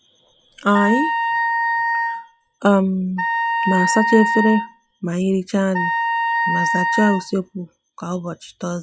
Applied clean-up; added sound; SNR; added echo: classical method log-MMSE.